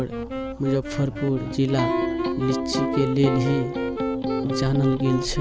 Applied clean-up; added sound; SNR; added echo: none; Wind instrument, woodwind instrument + Electric guitar; 2 dB; none.